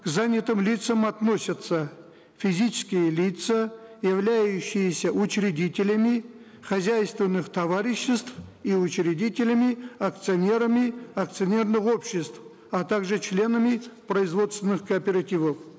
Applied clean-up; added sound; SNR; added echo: none; none; none; none.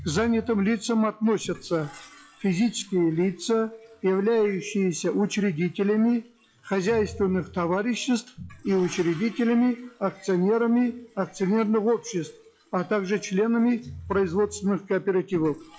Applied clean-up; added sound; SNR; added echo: classical method log-MMSE.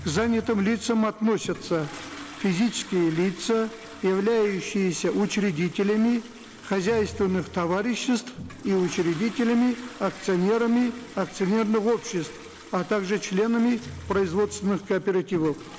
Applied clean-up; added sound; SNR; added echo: none; Toilet flush; 18 dB; none.